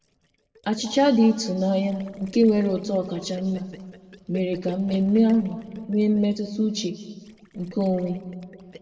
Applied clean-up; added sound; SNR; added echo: neural separator model SepFormer DNS4.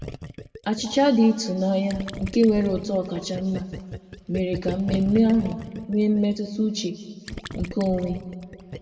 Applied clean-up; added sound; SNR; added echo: none; Gurgling; 13 dB; reverberation time 1.7 s.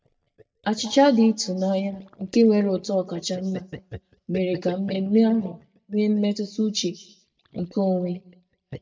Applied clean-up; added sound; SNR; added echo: neural mask model DeepFilterNet 3.